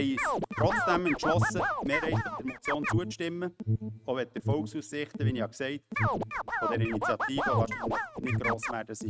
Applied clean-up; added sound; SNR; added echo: neural mask model RNNoise.